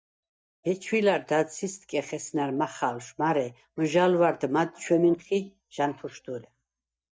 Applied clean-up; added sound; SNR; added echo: neural mask model DeepFilterNet 3.